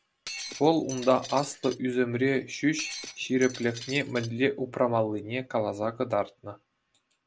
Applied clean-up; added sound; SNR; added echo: none; Shatter; 13 dB; none.